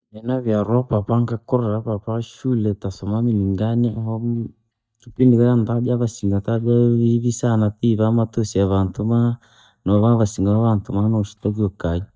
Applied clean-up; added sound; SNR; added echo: neural mask model DeepFilterNet 3.